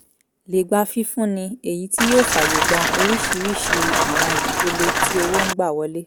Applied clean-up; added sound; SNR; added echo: none; Rain; -3 dB; none.